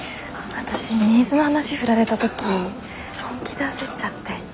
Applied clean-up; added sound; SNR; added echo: none; none; none; none.